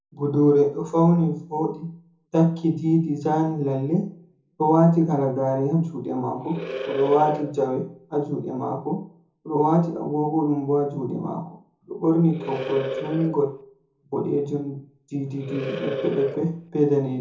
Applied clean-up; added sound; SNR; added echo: none; Animal; 9 dB; reverberation time 0.5 s.